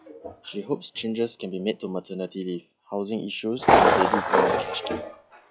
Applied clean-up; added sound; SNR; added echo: classical method log-MMSE.